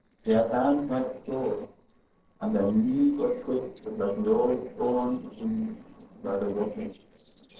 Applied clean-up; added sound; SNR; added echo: neural separator model SepFormer DNS4.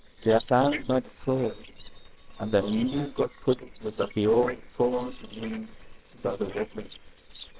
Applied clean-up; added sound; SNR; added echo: neural separator model SepFormer WHAMR!.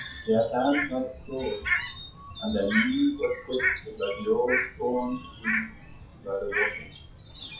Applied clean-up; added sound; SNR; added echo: classical method WPE with log-MMSE.